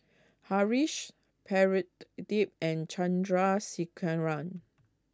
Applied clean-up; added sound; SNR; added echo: none; none; none; none.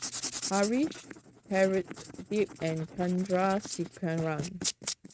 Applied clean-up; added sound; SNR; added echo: neural mask model RNNoise.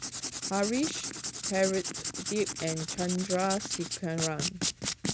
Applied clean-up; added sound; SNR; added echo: none; Writing; 3 dB; none.